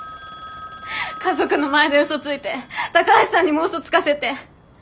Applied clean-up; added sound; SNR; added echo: none; Telephone; 19 dB; none.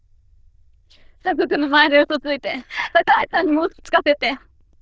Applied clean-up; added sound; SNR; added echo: neural diffusion model UNIVERSE++.